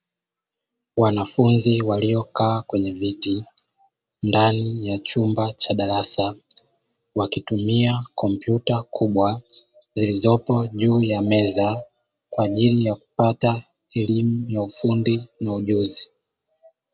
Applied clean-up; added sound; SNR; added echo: none; none; none; none.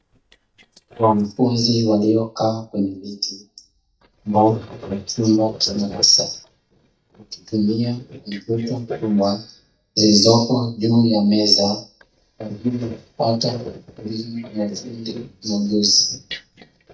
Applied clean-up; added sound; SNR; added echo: neural mask model DeepFilterNet 3.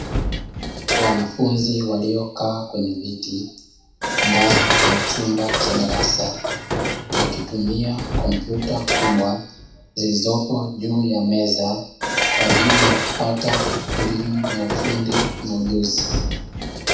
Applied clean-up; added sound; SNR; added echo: none; Dishes, pots, and pans; 0 dB; reverberation time 0.7 s.